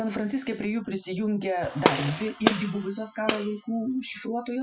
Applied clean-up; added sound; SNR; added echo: classical method Wiener filter.